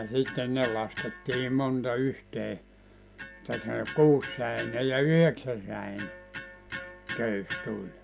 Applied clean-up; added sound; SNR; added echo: none; Electric guitar; 13 dB; none.